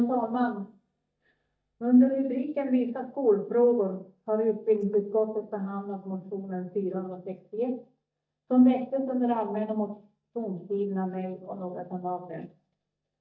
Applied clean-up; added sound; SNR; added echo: neural mask model DeepFilterNet 3.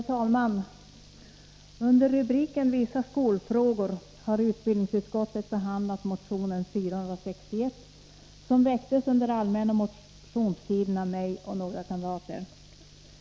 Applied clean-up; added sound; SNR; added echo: none; none; none; none.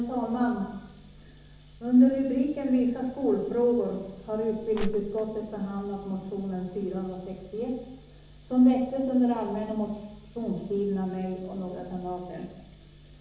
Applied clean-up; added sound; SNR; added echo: none; Crushing; 5 dB; reverberation time 0.9 s.